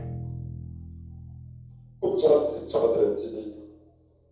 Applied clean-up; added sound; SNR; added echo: none; Bowed string instrument; 13 dB; reverberation time 0.9 s.